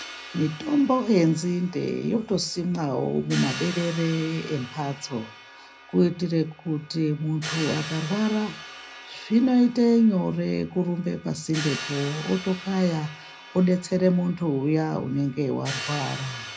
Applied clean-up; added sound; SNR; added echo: none; Crash cymbal; 14 dB; reverberation time 0.3 s.